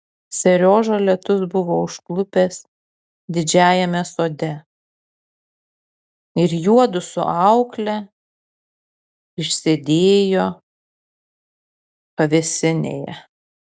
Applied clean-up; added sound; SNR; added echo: none; none; none; none.